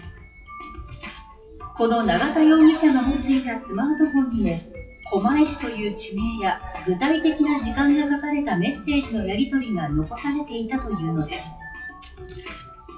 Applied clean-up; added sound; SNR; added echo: classical method WPE with log-MMSE.